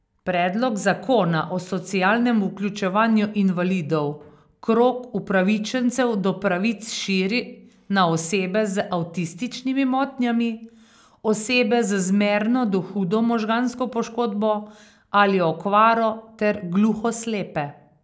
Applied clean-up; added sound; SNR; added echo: none; none; none; none.